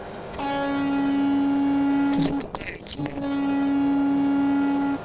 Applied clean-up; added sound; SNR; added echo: neural separator model SepFormer DNS4.